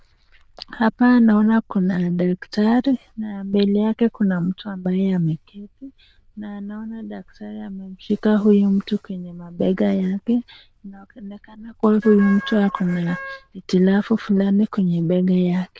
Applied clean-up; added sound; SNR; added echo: neural diffusion model UNIVERSE++.